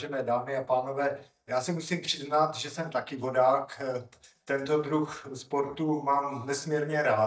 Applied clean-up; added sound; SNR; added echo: neural mask model DeepFilterNet 3.